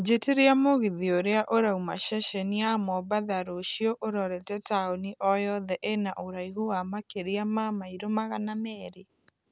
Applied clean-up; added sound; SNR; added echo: none; none; none; none.